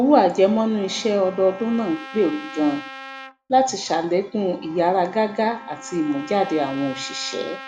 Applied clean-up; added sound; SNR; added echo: none; Trumpet; 17 dB; none.